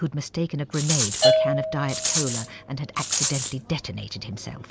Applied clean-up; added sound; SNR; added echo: none; Bell / Percussion + Rattle; -2 dB; none.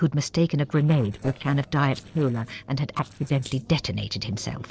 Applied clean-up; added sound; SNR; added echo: neural separator model SepFormer DNS4.